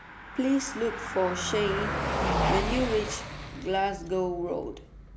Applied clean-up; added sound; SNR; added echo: none; Car passing by; 2 dB; none.